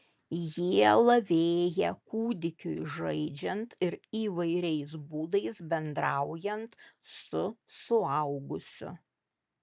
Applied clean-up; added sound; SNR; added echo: none; none; none; none.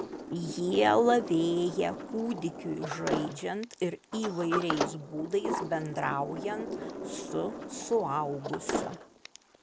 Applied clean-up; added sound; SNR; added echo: none; Sliding door; 6 dB; none.